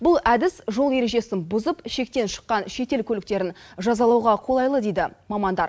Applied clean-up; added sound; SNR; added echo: none; none; none; none.